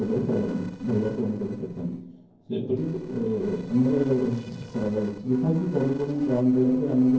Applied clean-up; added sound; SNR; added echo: neural separator model SepFormer DNS4.